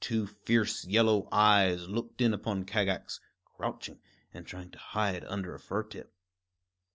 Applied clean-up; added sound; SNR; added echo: none; none; none; none.